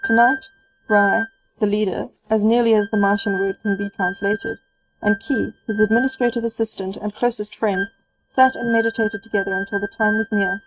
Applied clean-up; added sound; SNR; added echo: neural mask model RNNoise.